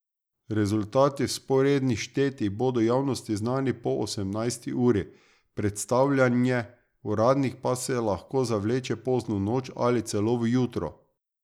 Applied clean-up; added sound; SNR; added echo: none; none; none; none.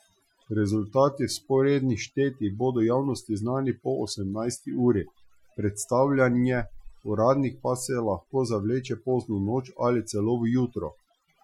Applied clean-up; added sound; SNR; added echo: classical method Wiener filter.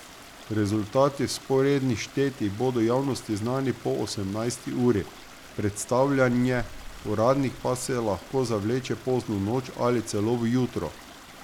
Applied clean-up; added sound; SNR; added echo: none; Stream; 18 dB; none.